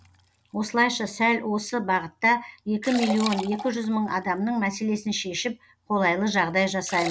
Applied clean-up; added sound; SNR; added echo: none; Liquid; 15 dB; none.